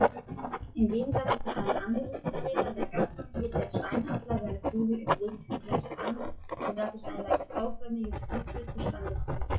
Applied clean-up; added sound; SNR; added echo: classical method WPE with log-MMSE.